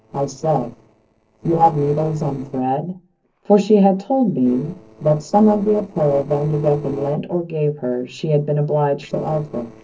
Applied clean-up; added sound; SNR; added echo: neural separator model SepFormer DNS4.